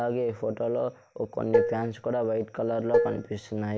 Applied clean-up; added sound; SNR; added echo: none; Dishes, pots, and pans; -2 dB; none.